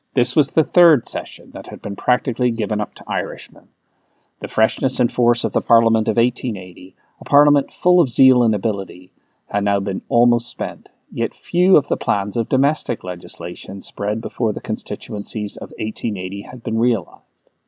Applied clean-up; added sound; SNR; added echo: none; none; none; none.